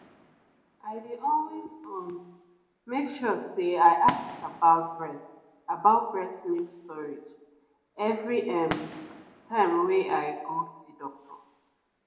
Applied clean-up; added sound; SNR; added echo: none; Fireworks; 18 dB; reverberation time 0.6 s.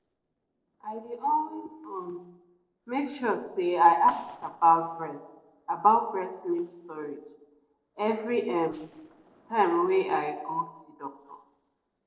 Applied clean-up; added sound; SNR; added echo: neural separator model SepFormer DNS4.